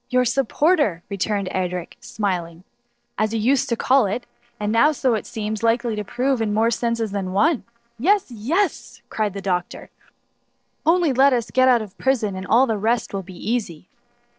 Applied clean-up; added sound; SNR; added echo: neural separator model SepFormer DNS4.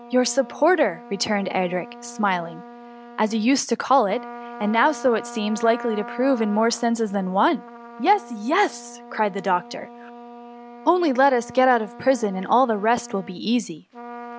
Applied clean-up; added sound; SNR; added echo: none; Trumpet; 17 dB; none.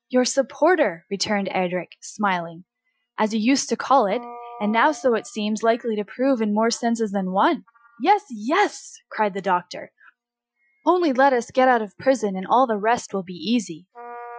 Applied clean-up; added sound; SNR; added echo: classical method Wiener filter.